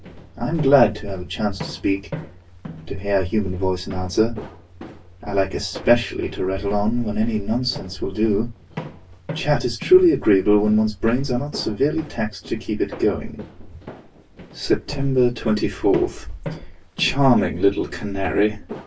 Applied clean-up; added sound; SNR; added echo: none; Walk, footsteps; 17 dB; reverberation time 0.1 s.